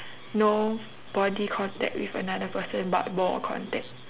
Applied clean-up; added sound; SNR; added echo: none; none; none; none.